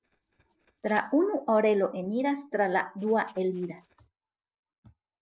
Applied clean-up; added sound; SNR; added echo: neural separator model SepFormer DNS4.